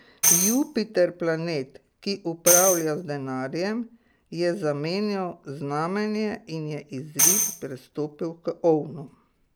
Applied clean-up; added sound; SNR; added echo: none; Tambourine; -1 dB; none.